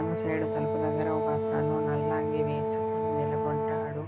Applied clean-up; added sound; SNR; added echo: none; Brass instrument; -4 dB; none.